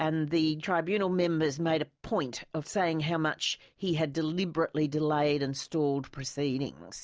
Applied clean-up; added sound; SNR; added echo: none; none; none; none.